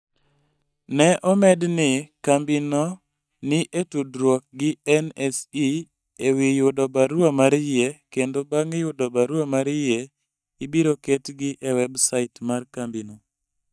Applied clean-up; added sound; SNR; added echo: neural mask model DeepFilterNet 3.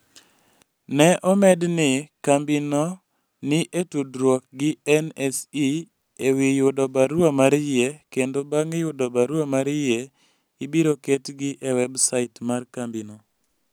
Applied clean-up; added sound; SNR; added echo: none; none; none; none.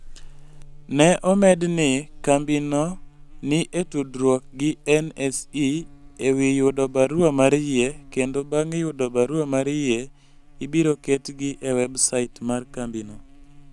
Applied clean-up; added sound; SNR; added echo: none; Buzz; 19 dB; none.